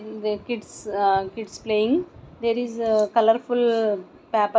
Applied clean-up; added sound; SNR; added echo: none; none; none; none.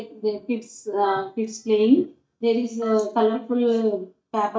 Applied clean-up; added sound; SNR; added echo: neural mask model DeepFilterNet 3.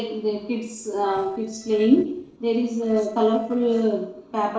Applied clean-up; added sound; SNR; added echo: neural separator model SepFormer DNS4.